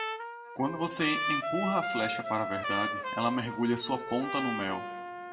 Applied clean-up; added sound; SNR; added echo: none; Trumpet; 3 dB; reverberation time 1.4 s.